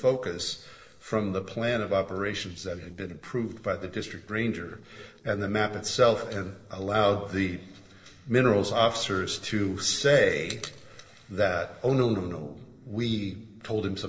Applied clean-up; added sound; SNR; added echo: neural separator model SepFormer DNS4.